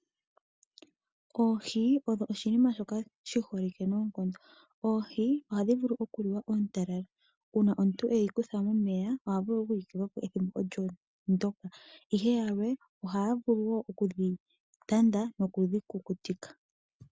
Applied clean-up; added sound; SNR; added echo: none; none; none; none.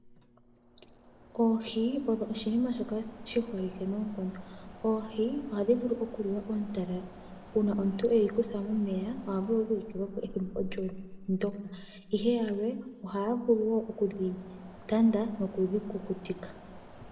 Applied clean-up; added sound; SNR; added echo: none; Mechanisms; 17 dB; reverberation time 1.2 s.